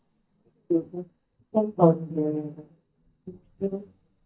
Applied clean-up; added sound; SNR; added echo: neural mask model DeepFilterNet 3.